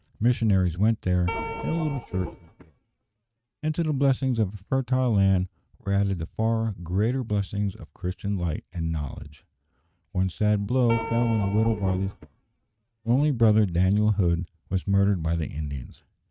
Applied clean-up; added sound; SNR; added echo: neural mask model RNNoise.